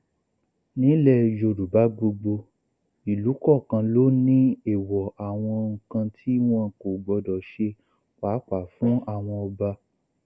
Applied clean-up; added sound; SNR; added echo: none; none; none; none.